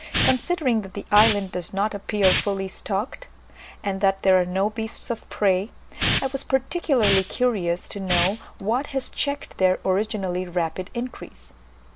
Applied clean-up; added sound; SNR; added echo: none; Hiss; -1 dB; none.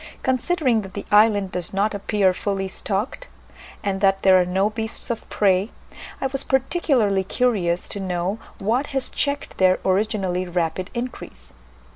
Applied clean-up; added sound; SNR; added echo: none; none; none; none.